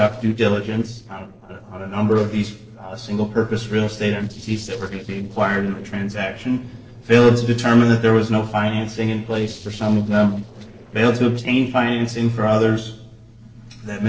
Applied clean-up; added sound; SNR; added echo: neural separator model SepFormer DNS4.